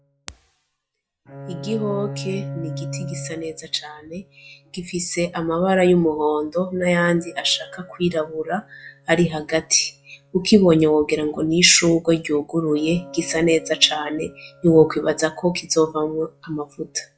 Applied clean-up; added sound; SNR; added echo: classical method log-MMSE.